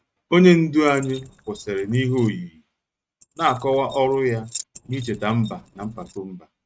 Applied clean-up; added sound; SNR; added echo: neural mask model RNNoise.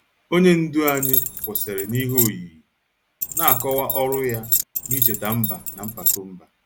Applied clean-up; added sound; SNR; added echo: none; Keys jangling; -1 dB; none.